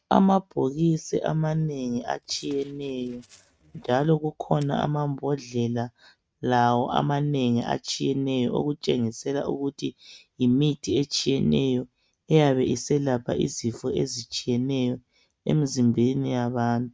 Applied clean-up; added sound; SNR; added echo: neural mask model RNNoise.